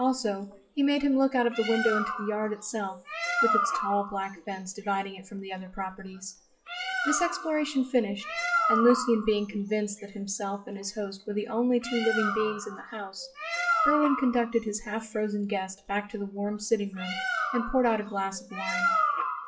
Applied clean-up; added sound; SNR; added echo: classical method WPE with log-MMSE.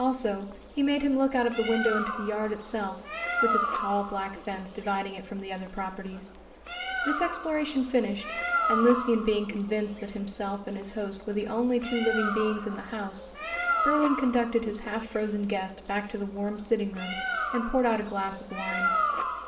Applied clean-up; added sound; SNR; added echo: none; Bird; 4 dB; reverberation time 0.9 s.